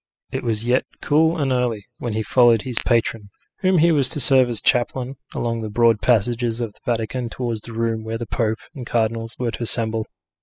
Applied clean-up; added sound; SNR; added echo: classical method spectral subtraction.